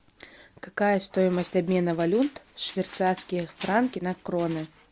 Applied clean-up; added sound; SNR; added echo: none; none; none; none.